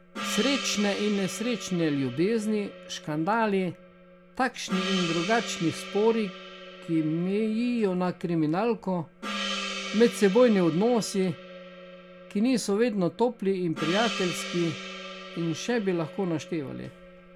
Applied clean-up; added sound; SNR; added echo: none; Gong; 11 dB; none.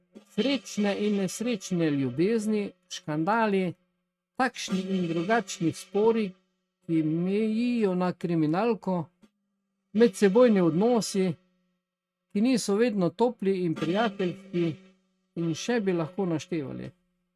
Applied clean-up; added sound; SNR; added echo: neural mask model RNNoise.